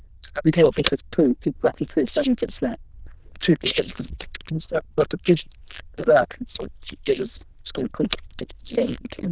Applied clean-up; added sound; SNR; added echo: neural diffusion model UNIVERSE++.